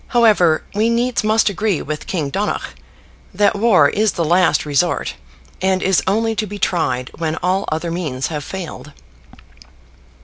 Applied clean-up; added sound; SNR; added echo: none; none; none; none.